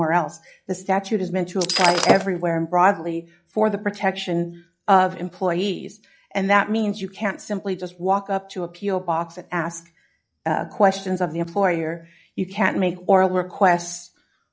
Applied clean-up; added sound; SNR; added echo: classical method log-MMSE.